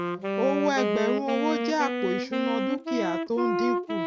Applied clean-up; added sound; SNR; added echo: none; Wind instrument, woodwind instrument; -1 dB; none.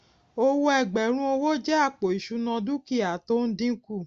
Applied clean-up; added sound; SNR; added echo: none; none; none; none.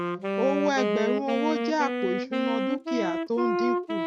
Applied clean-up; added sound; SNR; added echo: neural mask model RNNoise.